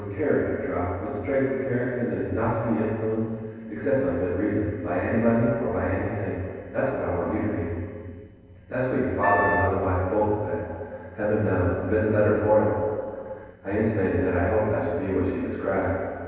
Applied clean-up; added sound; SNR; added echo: neural separator model SepFormer DNS4.